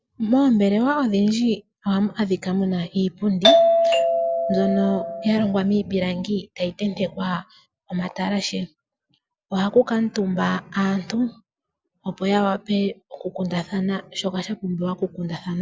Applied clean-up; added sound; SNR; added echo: none; Doorbell; -3 dB; none.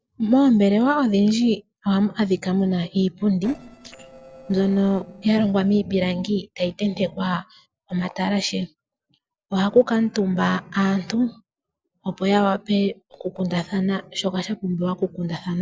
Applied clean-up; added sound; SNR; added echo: neural separator model SepFormer DNS4.